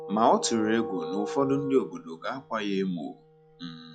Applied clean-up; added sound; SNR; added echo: classical method log-MMSE.